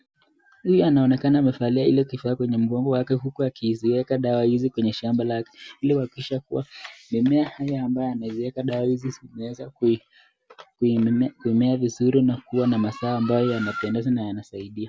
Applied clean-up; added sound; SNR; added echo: none; none; none; none.